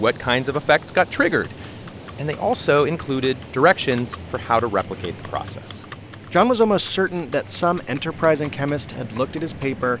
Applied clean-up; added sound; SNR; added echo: none; Livestock, farm animals, working animals; 14 dB; none.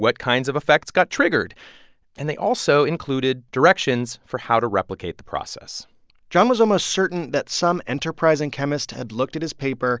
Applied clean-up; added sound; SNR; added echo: none; none; none; none.